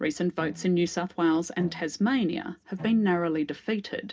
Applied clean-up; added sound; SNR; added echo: none; Bowed string instrument; 19 dB; reverberation time 0.3 s.